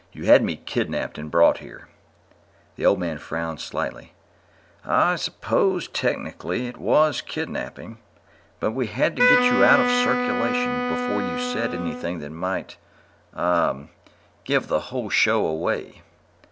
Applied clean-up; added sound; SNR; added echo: none; Wind instrument, woodwind instrument; -1 dB; none.